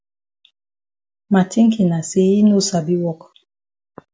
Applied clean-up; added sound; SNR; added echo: none; none; none; none.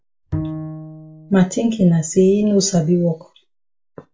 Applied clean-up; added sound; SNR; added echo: none; Bowed string instrument; 13 dB; reverberation time 0.2 s.